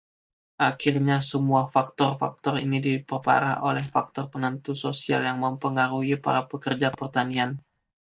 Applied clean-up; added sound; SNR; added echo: neural mask model DeepFilterNet 3.